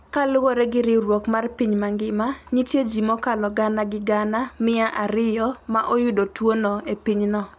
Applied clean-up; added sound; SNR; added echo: none; none; none; none.